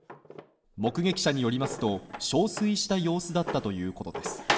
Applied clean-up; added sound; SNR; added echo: none; Drawer open or close; 8 dB; reverberation time 1.2 s.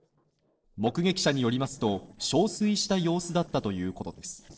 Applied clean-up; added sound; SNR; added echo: neural separator model SepFormer DNS4.